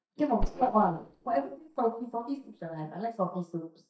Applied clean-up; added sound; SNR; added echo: neural mask model DeepFilterNet 3.